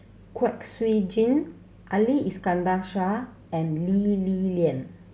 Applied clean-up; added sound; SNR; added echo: none; none; none; none.